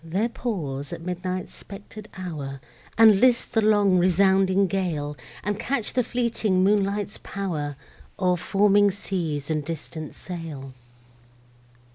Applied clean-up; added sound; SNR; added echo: none; none; none; none.